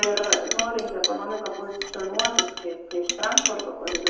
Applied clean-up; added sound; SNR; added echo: none; Chink, clink; -1 dB; reverberation time 0.8 s.